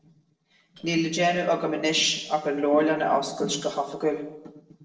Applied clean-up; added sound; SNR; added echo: neural separator model SepFormer DNS4.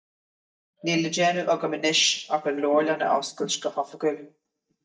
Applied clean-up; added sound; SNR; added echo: neural mask model DeepFilterNet 3.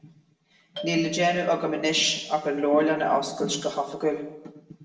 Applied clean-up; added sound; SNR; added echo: none; Doorbell; 15 dB; reverberation time 0.9 s.